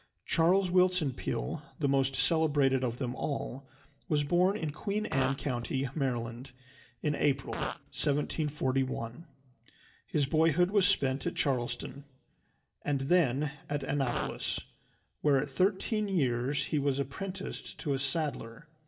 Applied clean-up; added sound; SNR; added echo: none; Fart; 11 dB; reverberation time 0.4 s.